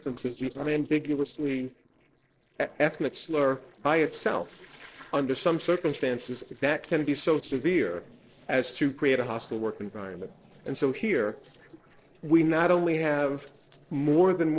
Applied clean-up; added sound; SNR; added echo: neural separator model SepFormer DNS4.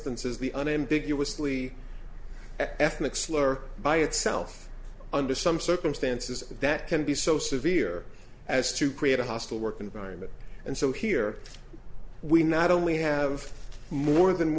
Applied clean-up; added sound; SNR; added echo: none; none; none; none.